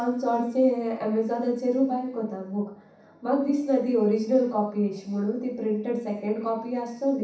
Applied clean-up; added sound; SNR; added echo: none; none; none; reverberation time 0.7 s.